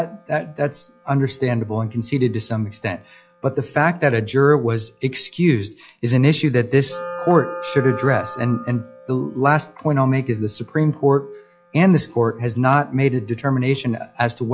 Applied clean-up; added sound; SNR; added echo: classical method log-MMSE.